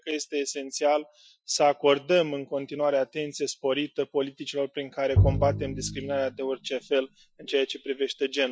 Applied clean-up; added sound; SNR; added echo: classical method Wiener filter.